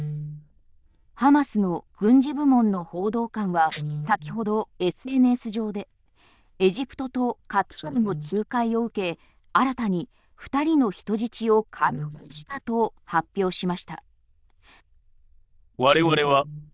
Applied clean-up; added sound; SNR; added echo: neural diffusion model UNIVERSE++.